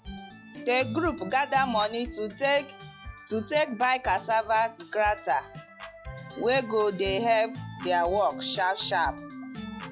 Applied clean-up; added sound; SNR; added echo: classical method log-MMSE.